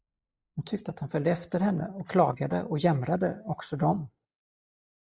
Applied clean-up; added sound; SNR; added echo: neural mask model Resemble Enhance denoiser.